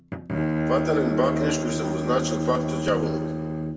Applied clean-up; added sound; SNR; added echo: none; Bowed string instrument; -1 dB; reverberation time 1.8 s.